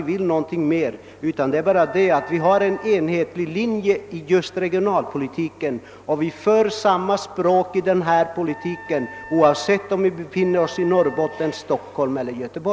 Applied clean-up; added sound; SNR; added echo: none; Wind instrument, woodwind instrument; 19 dB; none.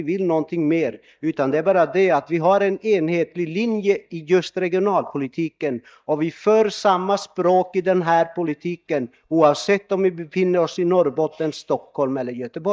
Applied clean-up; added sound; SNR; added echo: neural mask model DeepFilterNet 3.